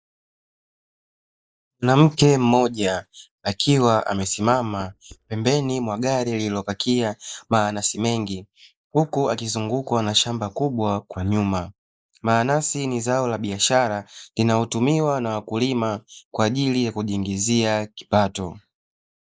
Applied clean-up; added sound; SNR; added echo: neural mask model DeepFilterNet 3.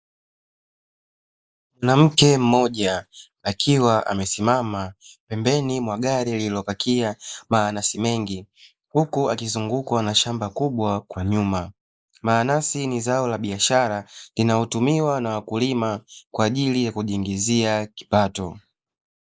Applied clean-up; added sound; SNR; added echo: none; none; none; none.